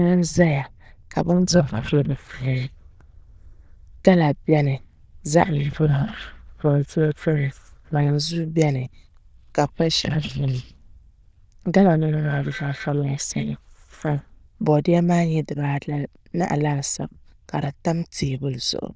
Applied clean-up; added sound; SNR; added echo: neural diffusion model UNIVERSE++.